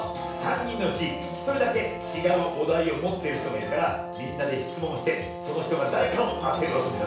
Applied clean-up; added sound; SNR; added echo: none; Brass instrument; 9 dB; reverberation time 0.7 s.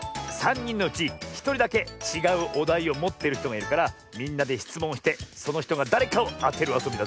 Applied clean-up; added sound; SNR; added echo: none; none; none; none.